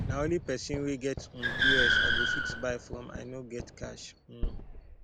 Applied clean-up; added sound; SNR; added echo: none; Car + Fireworks; -4 dB; none.